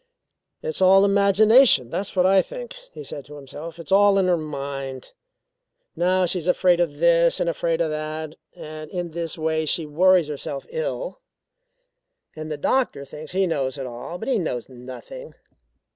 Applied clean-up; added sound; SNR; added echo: none; none; none; none.